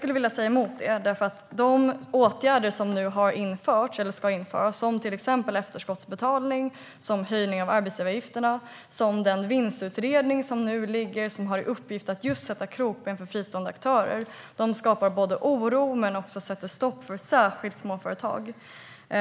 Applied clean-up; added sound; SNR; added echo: none; none; none; none.